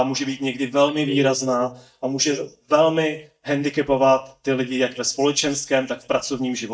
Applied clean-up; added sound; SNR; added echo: neural mask model DeepFilterNet 3.